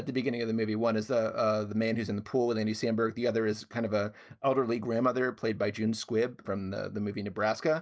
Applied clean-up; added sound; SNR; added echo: none; none; none; none.